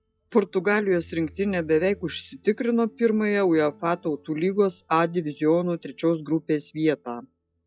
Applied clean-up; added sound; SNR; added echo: classical method log-MMSE.